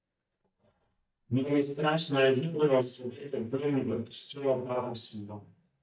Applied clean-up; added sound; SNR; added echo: neural mask model DeepFilterNet 3.